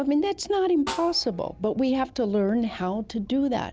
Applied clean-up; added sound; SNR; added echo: none; Snare drum; 17 dB; none.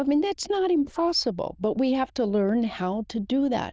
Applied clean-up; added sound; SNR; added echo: neural diffusion model UNIVERSE++.